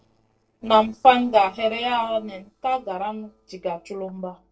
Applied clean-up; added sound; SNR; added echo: neural separator model SepFormer DNS4.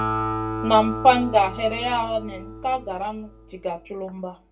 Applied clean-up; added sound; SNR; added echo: none; Acoustic guitar; 8 dB; reverberation time 0.2 s.